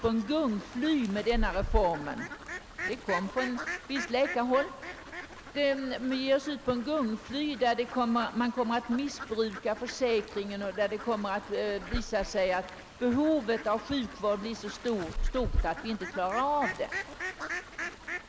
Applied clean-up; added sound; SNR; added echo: none; Fowl; 7 dB; none.